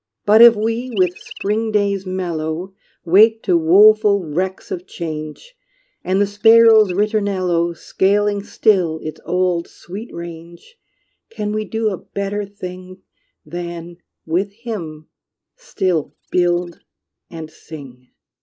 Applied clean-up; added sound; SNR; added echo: neural mask model Resemble Enhance denoiser.